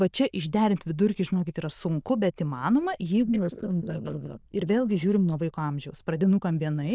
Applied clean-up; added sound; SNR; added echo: neural diffusion model UNIVERSE++.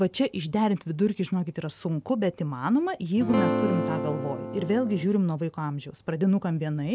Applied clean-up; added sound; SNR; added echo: none; Acoustic guitar / Strum; 2 dB; none.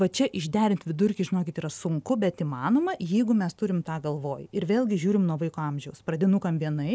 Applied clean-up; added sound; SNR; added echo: none; none; none; none.